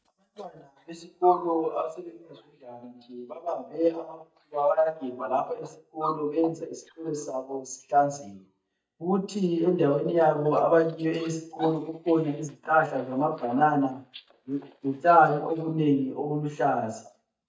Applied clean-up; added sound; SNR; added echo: neural mask model DeepFilterNet 3.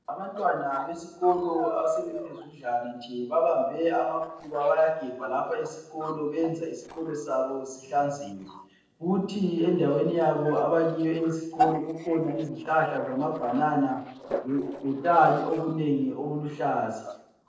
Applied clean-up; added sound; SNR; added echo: neural separator model SepFormer DNS4.